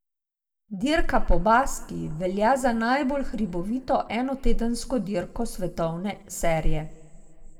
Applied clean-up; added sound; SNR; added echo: none; none; none; reverberation time 1.0 s.